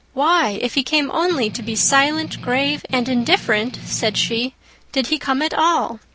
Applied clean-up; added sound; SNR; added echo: none; Strum; 14 dB; none.